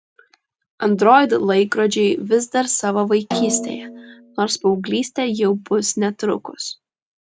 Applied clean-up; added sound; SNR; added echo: none; Snare drum; 10 dB; none.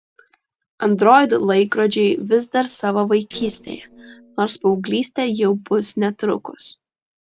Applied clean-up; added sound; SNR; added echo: neural separator model SepFormer DNS4.